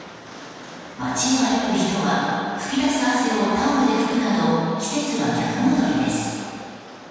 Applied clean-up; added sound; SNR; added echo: none; Rain; 19 dB; reverberation time 2.1 s.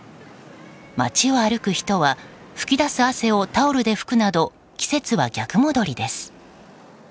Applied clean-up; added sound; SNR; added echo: none; none; none; none.